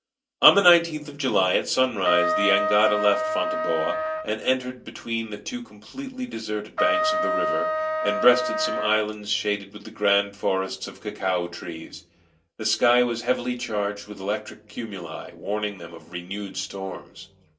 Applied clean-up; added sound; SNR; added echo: none; Trumpet; 0 dB; reverberation time 0.2 s.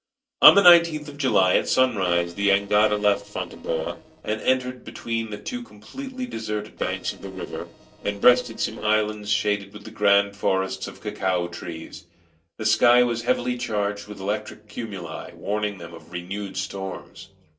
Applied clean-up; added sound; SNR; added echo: neural separator model SepFormer DNS4.